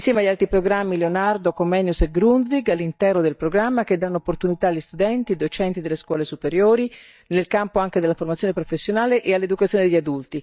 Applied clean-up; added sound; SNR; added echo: neural mask model DeepFilterNet 3.